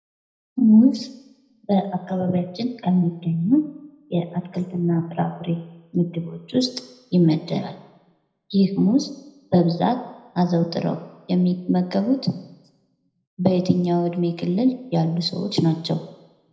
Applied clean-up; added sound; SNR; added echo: none; none; none; reverberation time 0.8 s.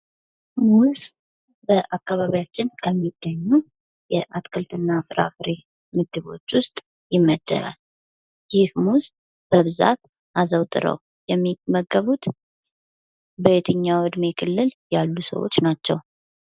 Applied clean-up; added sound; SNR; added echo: none; none; none; none.